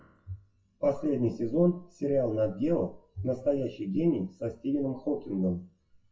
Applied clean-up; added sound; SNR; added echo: classical method WPE with log-MMSE.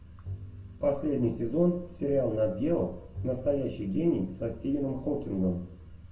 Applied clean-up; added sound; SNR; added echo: none; Bowed string instrument; 18 dB; reverberation time 0.2 s.